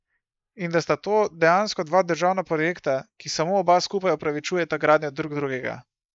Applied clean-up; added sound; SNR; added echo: neural mask model Resemble Enhance denoiser.